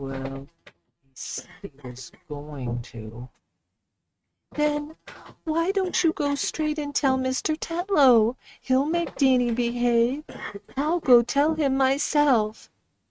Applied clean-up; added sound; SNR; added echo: neural mask model RNNoise.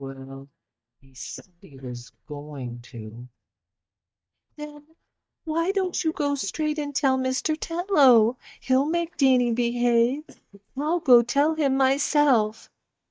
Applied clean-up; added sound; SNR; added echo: neural mask model DeepFilterNet 3.